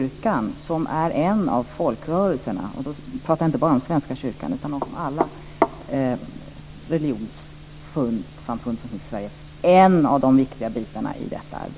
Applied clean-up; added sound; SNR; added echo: none; none; none; none.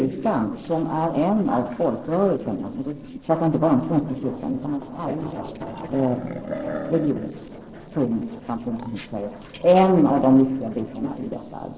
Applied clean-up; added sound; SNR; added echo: neural separator model SepFormer DNS4.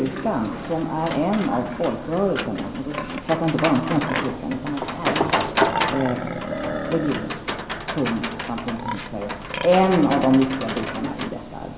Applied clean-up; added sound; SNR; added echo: none; Livestock, farm animals, working animals; 5 dB; reverberation time 2.1 s.